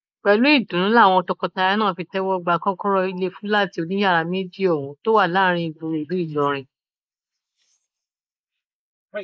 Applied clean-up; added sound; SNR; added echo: neural mask model Resemble Enhance denoiser.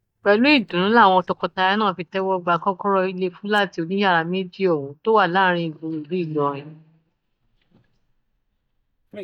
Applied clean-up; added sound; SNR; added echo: neural mask model DeepFilterNet 3.